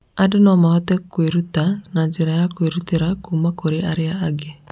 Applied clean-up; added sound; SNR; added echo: none; none; none; none.